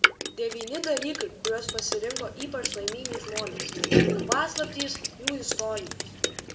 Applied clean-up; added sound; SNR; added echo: none; Drip; -3 dB; reverberation time 1.7 s.